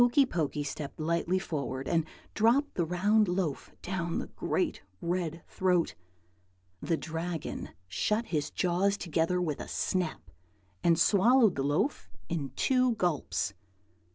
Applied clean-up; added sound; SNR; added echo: none; none; none; none.